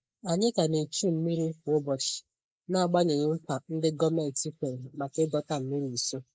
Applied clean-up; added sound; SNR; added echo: neural mask model Resemble Enhance denoiser.